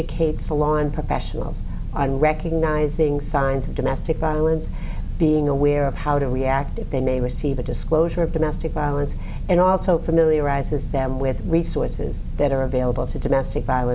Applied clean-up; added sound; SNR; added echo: none; none; none; none.